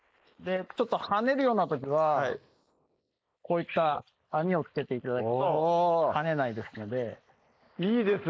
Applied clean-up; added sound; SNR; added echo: neural mask model Resemble Enhance denoiser.